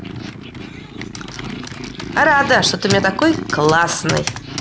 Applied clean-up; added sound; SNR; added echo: none; Computer keyboard + Purr; 8 dB; none.